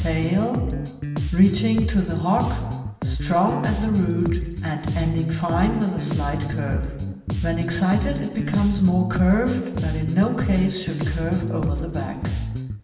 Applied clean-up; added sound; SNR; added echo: none; Bass guitar; 3 dB; reverberation time 1.2 s.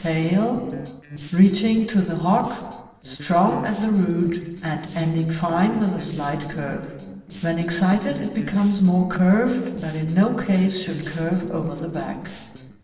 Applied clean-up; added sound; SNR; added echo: neural separator model SepFormer DNS4.